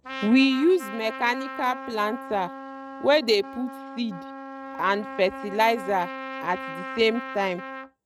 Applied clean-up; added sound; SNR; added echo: neural mask model RNNoise.